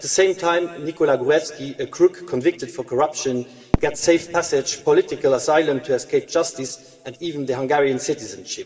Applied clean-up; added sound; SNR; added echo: none; Fireworks; 15 dB; reverberation time 2.4 s.